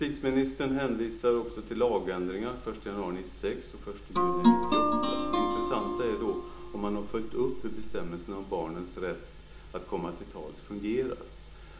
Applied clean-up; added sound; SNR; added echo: none; Guitar; -4 dB; reverberation time 0.6 s.